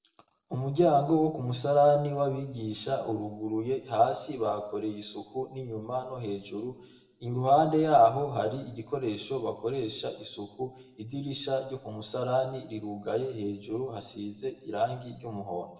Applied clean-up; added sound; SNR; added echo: none; none; none; reverberation time 0.8 s.